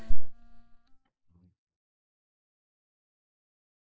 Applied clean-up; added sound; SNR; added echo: neural mask model DeepFilterNet 3.